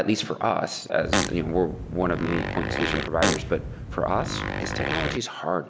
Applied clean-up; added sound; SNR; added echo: none; Fart; 1 dB; none.